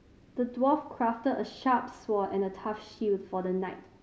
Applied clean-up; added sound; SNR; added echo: none; none; none; none.